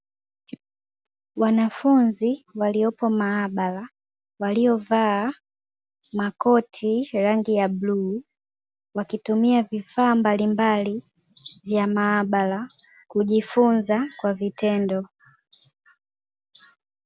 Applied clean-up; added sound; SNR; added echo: none; none; none; none.